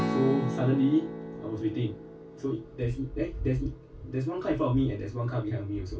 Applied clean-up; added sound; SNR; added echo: none; Strum; 8 dB; reverberation time 0.2 s.